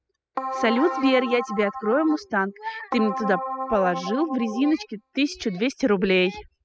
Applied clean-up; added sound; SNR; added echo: classical method spectral subtraction.